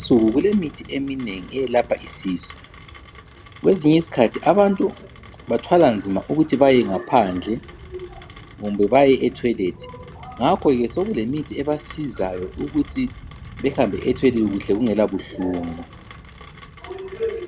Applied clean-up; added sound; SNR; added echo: none; Rain; 19 dB; none.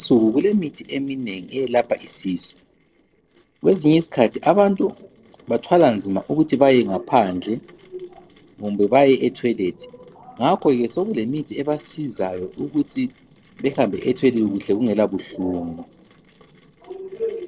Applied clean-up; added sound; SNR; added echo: neural separator model SepFormer DNS4.